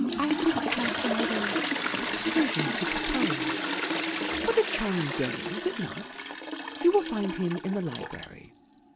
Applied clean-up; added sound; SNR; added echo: none; Toilet flush; -1 dB; none.